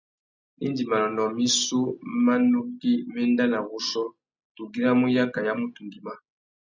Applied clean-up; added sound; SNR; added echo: none; none; none; none.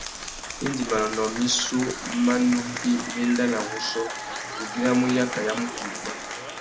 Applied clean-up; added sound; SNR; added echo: none; Applause / Crowd; 8 dB; none.